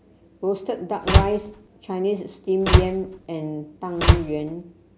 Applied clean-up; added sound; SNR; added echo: none; Slam; -5 dB; none.